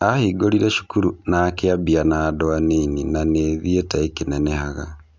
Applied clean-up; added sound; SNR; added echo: none; none; none; none.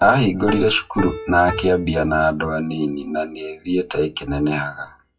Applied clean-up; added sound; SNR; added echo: classical method WPE with log-MMSE.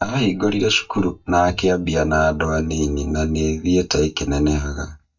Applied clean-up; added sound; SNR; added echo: neural mask model DeepFilterNet 3.